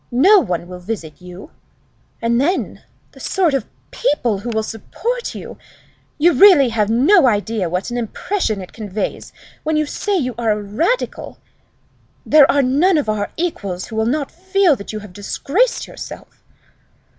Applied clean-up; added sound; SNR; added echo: none; none; none; none.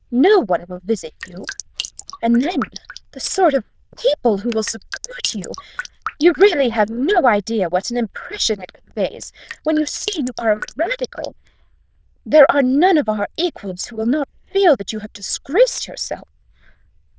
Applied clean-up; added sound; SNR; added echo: neural diffusion model UNIVERSE++.